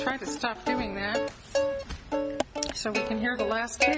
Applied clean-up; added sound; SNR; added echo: none; Plucked string instrument; -1 dB; none.